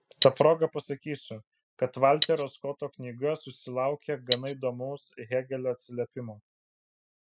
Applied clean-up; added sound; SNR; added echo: classical method spectral subtraction.